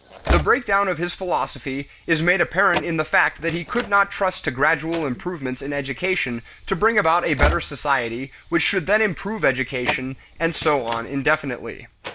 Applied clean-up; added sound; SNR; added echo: none; Slam / Train; 10 dB; none.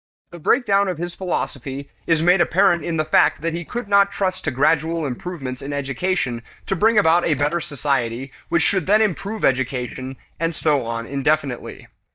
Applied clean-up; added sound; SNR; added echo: neural mask model DeepFilterNet 3.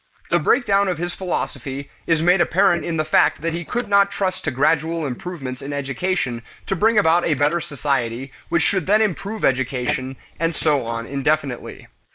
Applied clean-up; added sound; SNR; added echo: neural mask model Resemble Enhance denoiser.